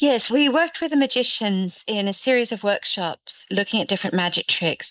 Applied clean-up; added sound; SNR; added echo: neural mask model Resemble Enhance denoiser.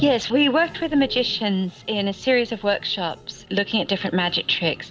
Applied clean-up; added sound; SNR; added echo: none; Toilet flush; 19 dB; none.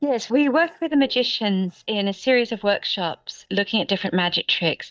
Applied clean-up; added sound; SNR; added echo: neural mask model DeepFilterNet 3.